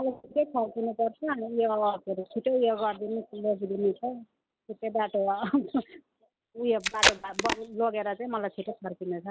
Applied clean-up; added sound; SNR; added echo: none; Packing tape, duct tape; -2 dB; none.